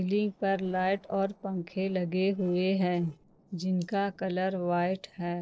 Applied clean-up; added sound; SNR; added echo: neural separator model SepFormer DNS4.